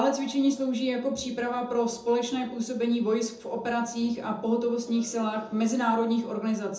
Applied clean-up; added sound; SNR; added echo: none; none; none; reverberation time 0.5 s.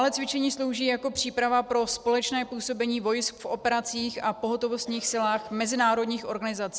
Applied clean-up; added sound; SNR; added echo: none; none; none; none.